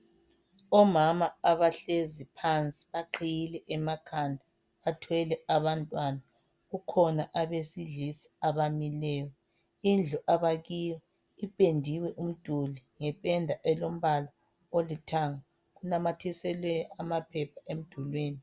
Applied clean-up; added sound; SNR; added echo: none; none; none; none.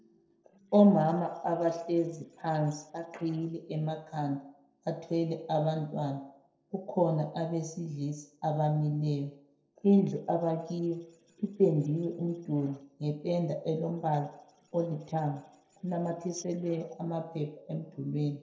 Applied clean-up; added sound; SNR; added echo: neural separator model SepFormer DNS4.